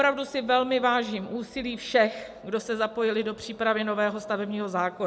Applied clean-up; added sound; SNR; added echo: none; none; none; none.